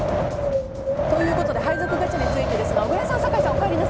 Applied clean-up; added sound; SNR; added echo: none; Wind; -3 dB; none.